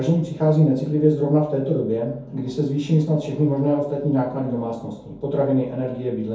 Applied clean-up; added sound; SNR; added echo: none; none; none; reverberation time 0.6 s.